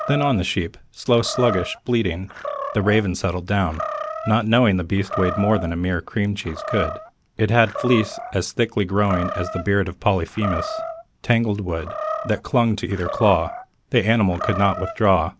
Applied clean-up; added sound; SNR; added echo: none; Animal; 10 dB; none.